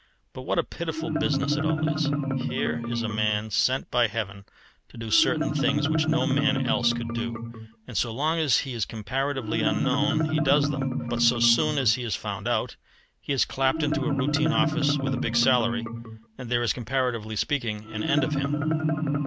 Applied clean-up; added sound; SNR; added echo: none; Marimba, xylophone; 0 dB; none.